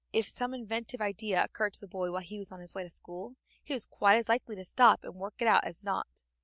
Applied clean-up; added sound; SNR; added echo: none; none; none; none.